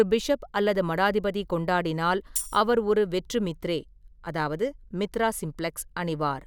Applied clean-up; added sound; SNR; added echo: none; Tambourine; 12 dB; none.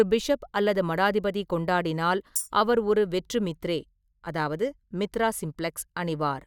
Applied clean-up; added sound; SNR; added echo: neural mask model DeepFilterNet 3.